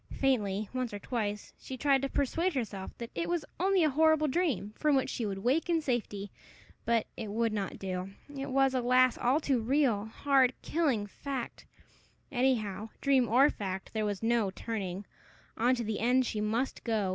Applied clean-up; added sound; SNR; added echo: none; none; none; none.